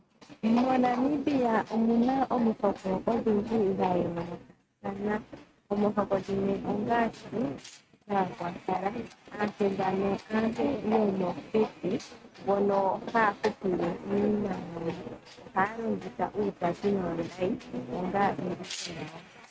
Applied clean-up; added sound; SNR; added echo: neural mask model RNNoise.